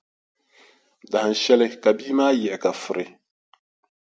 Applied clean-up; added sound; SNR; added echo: none; none; none; none.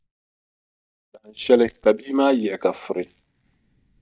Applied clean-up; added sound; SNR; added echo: neural mask model DeepFilterNet 3.